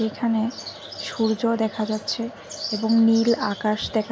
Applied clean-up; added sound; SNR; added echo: none; none; none; none.